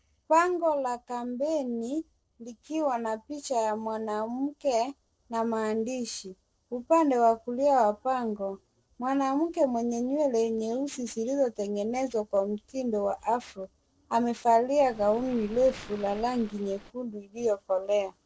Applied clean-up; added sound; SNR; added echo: neural separator model SepFormer DNS4.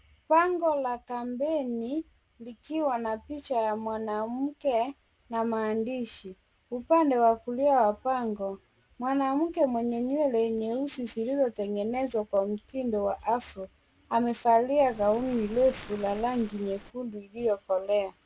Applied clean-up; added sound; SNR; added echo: none; Waves, surf; 17 dB; none.